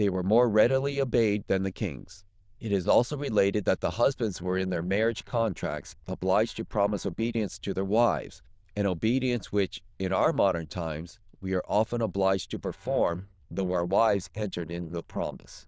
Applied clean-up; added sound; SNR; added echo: neural diffusion model UNIVERSE++.